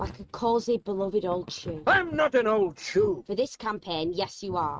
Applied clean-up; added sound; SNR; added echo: neural mask model RNNoise.